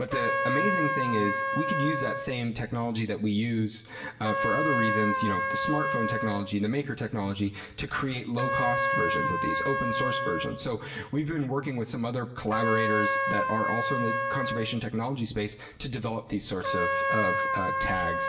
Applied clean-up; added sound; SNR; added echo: none; Trumpet; 0 dB; reverberation time 0.7 s.